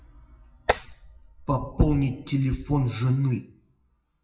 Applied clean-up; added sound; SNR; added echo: classical method WPE with log-MMSE.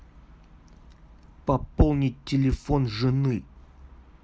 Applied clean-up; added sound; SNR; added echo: none; none; none; none.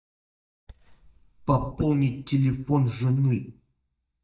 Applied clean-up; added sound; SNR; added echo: neural mask model DeepFilterNet 3.